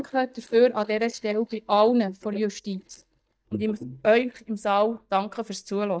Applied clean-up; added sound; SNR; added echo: neural mask model DeepFilterNet 3.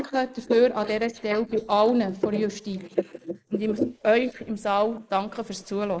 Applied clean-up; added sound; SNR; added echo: neural mask model Resemble Enhance denoiser.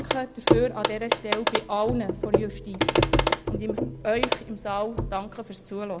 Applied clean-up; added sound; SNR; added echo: none; Clock; -4 dB; none.